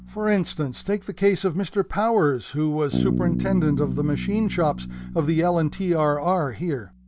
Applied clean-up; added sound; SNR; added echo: none; Bass guitar; 8 dB; none.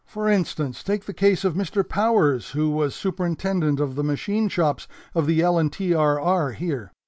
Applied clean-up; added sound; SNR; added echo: none; none; none; none.